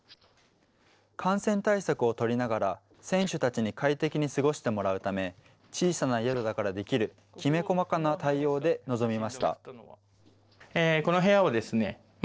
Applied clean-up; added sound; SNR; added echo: neural separator model SepFormer DNS4.